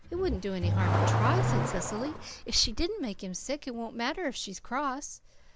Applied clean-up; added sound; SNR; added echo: none; Accelerating, revving, vroom / Car; -1 dB; none.